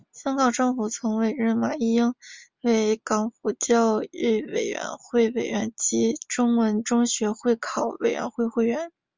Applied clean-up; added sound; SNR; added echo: none; none; none; none.